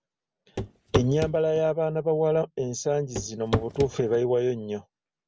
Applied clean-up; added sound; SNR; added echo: none; Walk, footsteps / Run / Wood; 5 dB; none.